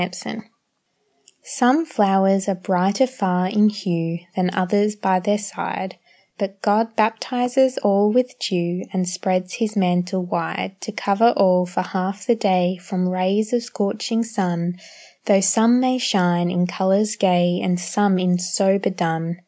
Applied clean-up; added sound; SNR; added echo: none; none; none; none.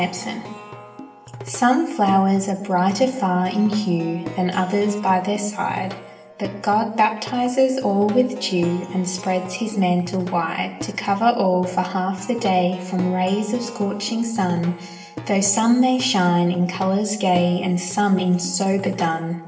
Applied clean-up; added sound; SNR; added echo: none; Plucked string instrument; 16 dB; reverberation time 0.8 s.